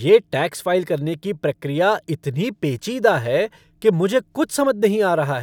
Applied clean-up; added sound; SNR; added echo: none; none; none; none.